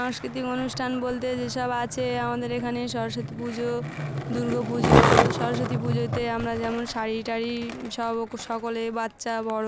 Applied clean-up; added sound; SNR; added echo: none; Skateboard; 0 dB; none.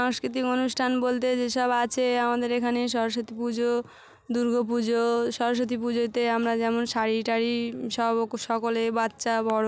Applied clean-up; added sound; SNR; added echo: none; none; none; none.